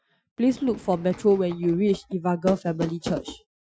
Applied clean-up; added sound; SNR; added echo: classical method Wiener filter.